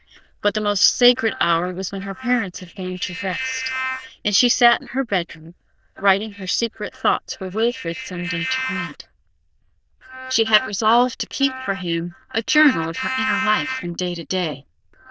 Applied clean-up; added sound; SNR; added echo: neural diffusion model UNIVERSE++.